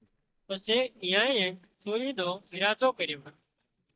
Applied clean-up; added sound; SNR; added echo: neural mask model DeepFilterNet 3.